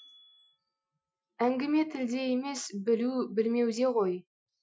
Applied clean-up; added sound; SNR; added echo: classical method Wiener filter.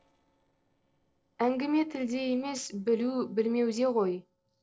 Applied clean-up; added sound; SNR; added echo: neural separator model SepFormer DNS4.